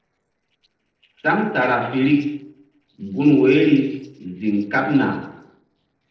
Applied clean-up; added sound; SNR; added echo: neural separator model SepFormer DNS4.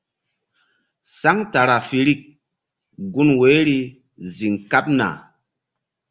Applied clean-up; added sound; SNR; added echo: none; none; none; none.